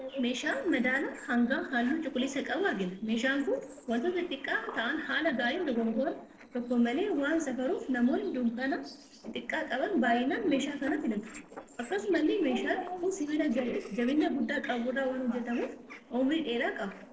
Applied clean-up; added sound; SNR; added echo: neural separator model SepFormer DNS4.